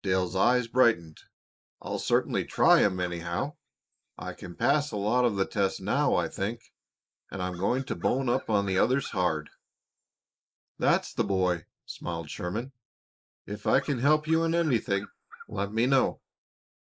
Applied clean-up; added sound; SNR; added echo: neural mask model Resemble Enhance denoiser.